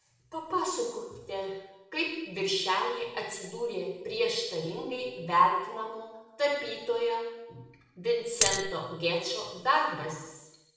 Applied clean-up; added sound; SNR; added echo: none; Coin (dropping); -4 dB; reverberation time 0.9 s.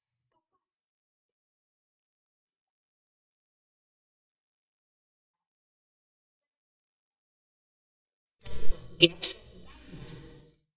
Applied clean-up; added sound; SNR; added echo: neural mask model DeepFilterNet 3.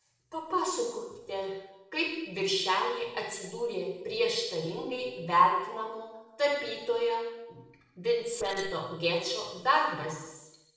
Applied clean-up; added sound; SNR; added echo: neural separator model SepFormer DNS4.